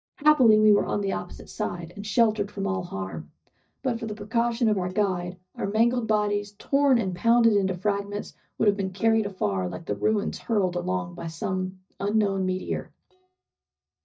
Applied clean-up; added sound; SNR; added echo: neural mask model DeepFilterNet 3.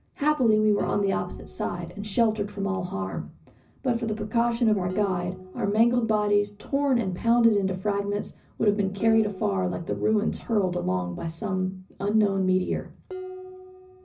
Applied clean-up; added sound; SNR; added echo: none; Dishes, pots, and pans; 18 dB; reverberation time 0.4 s.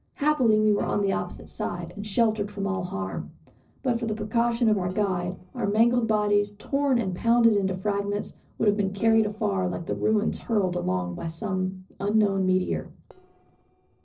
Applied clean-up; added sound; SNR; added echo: neural separator model SepFormer DNS4.